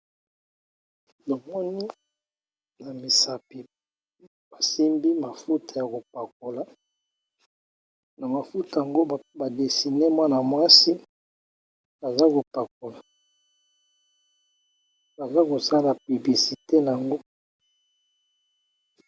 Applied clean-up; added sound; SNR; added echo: none; none; none; none.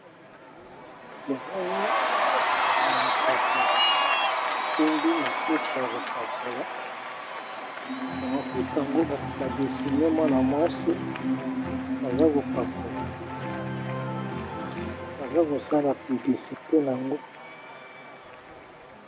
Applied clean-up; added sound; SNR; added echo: none; Cheering; 0 dB; none.